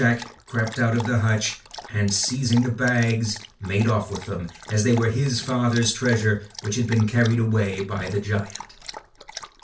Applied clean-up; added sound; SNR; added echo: none; Dog; 18 dB; reverberation time 0.2 s.